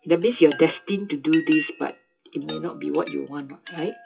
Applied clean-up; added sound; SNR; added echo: classical method WPE with log-MMSE.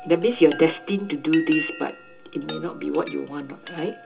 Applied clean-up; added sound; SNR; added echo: none; Chime; 14 dB; reverberation time 0.2 s.